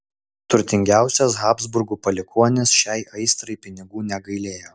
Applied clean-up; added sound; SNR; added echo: none; none; none; none.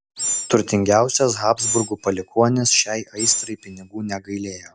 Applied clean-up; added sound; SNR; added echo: none; Animal; 7 dB; none.